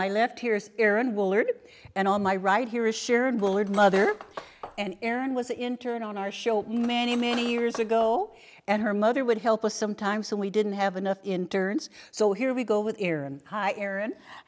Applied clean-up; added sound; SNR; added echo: none; Cutlery, silverware; 16 dB; none.